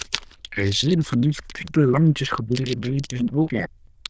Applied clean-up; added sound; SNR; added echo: neural diffusion model UNIVERSE++.